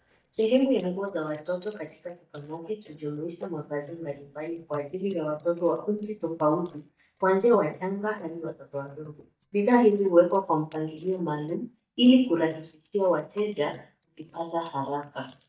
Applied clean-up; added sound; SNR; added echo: neural mask model DeepFilterNet 3.